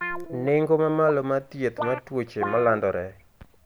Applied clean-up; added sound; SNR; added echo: none; Guitar; 10 dB; none.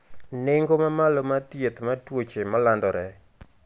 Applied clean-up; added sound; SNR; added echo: none; none; none; none.